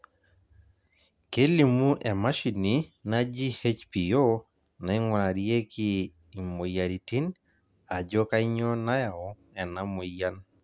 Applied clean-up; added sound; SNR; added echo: none; none; none; none.